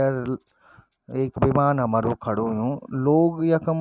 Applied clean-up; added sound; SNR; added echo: none; none; none; none.